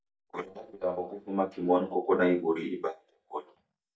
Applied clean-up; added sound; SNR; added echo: neural mask model DeepFilterNet 3.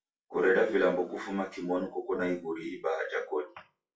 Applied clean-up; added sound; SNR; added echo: classical method WPE with log-MMSE.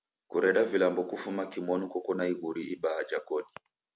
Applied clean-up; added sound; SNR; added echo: none; none; none; none.